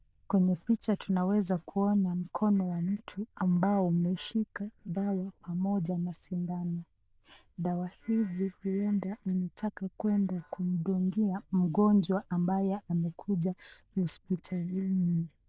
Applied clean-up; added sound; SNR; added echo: neural diffusion model UNIVERSE++.